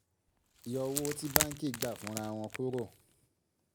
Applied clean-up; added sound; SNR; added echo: none; Wood; 0 dB; none.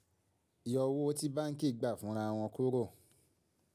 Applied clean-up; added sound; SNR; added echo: none; none; none; none.